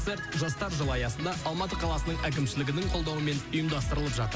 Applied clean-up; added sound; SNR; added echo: none; none; none; none.